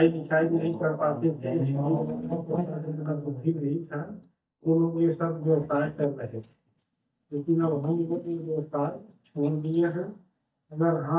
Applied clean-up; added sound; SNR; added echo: neural mask model DeepFilterNet 3.